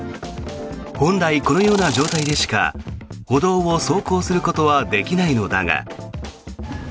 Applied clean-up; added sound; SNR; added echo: none; Insect; 9 dB; none.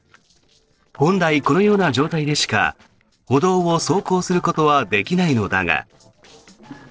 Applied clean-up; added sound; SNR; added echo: neural separator model SepFormer DNS4.